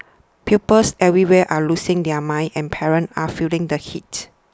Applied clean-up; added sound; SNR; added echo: none; none; none; none.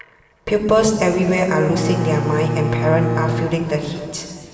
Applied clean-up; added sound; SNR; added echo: none; Bowed string instrument; 4 dB; reverberation time 2.8 s.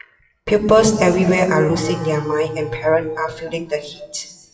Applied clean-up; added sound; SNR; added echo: classical method WPE with log-MMSE.